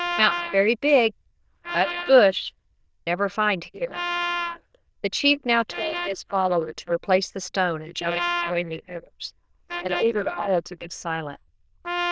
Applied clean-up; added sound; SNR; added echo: neural diffusion model UNIVERSE++.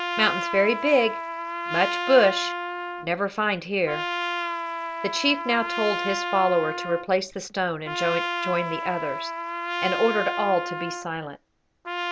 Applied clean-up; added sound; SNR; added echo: none; Trumpet; 5 dB; none.